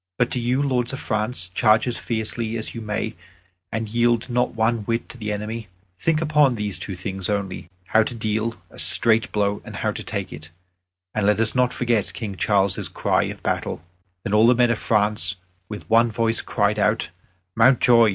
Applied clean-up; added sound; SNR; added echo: none; none; none; none.